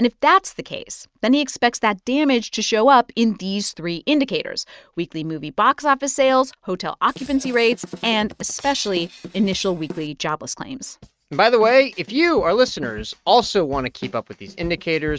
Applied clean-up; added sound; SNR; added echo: neural mask model RNNoise.